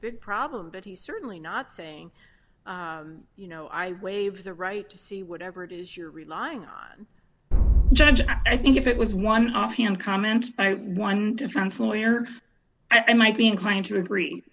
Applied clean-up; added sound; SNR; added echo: none; Boom; -4 dB; none.